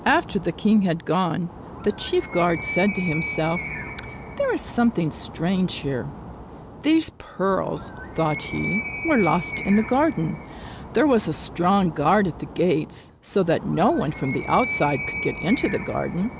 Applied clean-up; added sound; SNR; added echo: none; Animal; 11 dB; none.